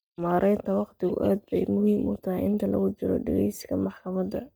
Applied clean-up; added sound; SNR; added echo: neural mask model DeepFilterNet 3.